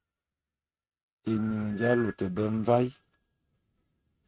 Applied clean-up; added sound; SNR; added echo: neural mask model RNNoise.